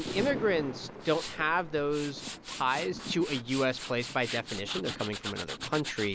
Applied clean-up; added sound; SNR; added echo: none; Thunder + Tools; 9 dB; none.